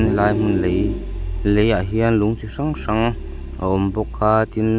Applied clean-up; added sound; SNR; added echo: none; Vehicle; 6 dB; none.